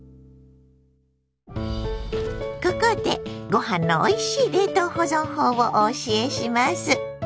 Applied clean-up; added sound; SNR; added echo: none; Fire; 17 dB; none.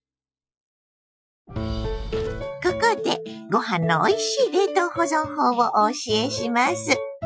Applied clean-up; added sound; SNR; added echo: classical method Wiener filter.